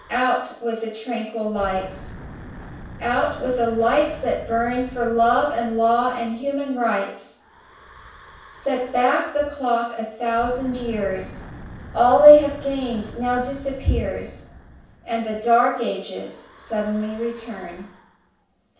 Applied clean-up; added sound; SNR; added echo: none; Wind / Breathing; 18 dB; reverberation time 0.7 s.